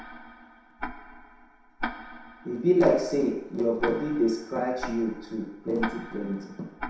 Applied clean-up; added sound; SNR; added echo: none; Tick-tock; 10 dB; reverberation time 0.7 s.